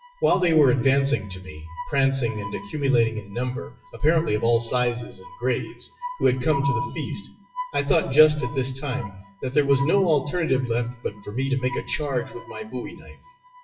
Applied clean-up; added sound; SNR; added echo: classical method WPE with log-MMSE.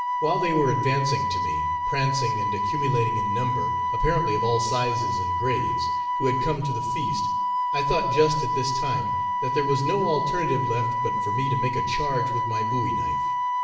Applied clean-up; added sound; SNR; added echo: none; Wind instrument, woodwind instrument; -2 dB; reverberation time 0.8 s.